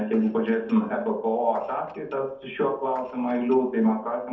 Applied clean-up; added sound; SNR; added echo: neural separator model SepFormer DNS4.